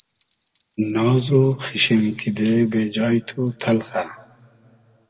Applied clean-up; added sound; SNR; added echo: none; Bell; 13 dB; reverberation time 1.5 s.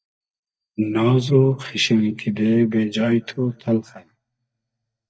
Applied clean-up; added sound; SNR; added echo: neural mask model DeepFilterNet 3.